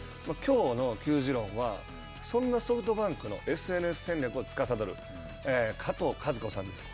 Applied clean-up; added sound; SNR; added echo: none; none; none; none.